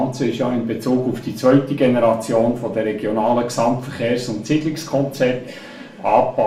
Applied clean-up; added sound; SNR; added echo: none; none; none; reverberation time 0.4 s.